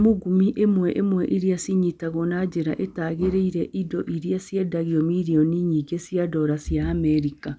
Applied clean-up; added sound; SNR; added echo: none; none; none; none.